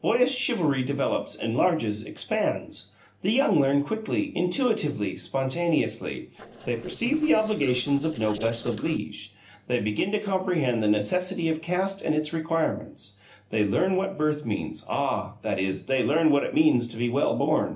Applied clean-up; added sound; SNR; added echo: neural separator model SepFormer DNS4.